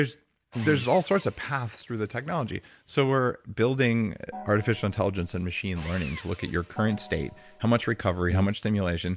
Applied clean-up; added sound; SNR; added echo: none; Sawing + Gong; 20 dB; none.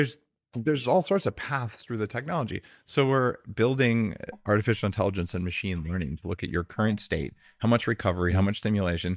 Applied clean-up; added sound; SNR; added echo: neural mask model DeepFilterNet 3.